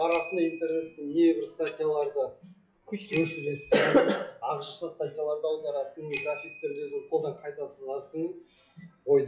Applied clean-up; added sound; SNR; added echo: classical method log-MMSE.